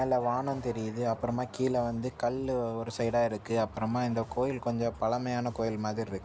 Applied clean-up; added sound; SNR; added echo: none; Bass guitar; 20 dB; none.